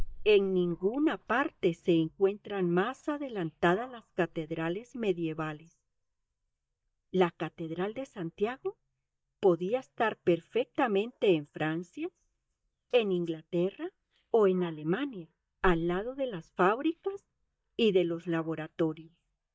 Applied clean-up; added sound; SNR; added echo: neural mask model DeepFilterNet 3.